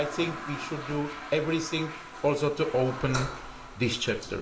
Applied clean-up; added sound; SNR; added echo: none; Toilet flush; 10 dB; reverberation time 1.2 s.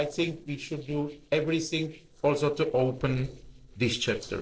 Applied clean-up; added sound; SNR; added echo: neural separator model SepFormer DNS4.